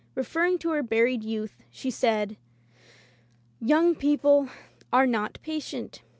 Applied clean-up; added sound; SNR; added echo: none; none; none; none.